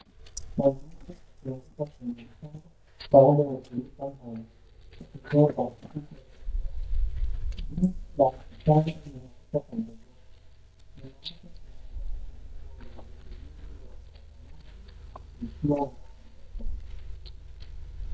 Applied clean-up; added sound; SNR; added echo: neural mask model DeepFilterNet 3.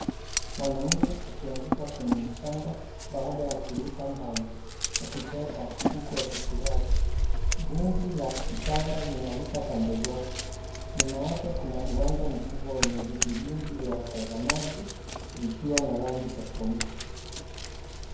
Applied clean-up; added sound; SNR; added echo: none; Scissors; -3 dB; reverberation time 0.9 s.